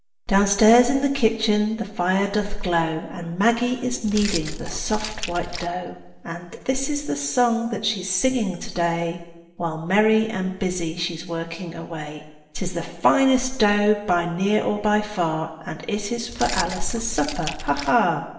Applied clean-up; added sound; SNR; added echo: none; Keys jangling; 8 dB; reverberation time 1.0 s.